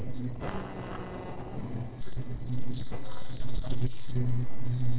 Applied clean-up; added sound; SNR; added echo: neural separator model SepFormer DNS4.